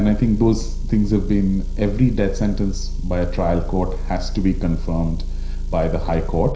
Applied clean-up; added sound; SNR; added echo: none; Motor vehicle (road) / Engine; 2 dB; reverberation time 0.5 s.